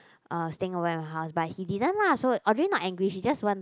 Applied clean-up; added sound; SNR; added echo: none; none; none; none.